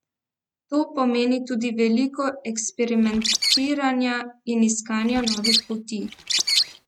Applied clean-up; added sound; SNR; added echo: neural mask model RNNoise.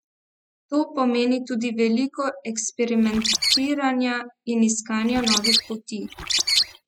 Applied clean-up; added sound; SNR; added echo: classical method spectral subtraction.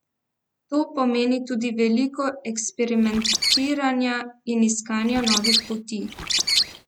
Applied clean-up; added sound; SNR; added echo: none; Bird; 0 dB; none.